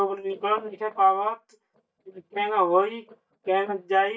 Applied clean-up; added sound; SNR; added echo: neural mask model DeepFilterNet 3.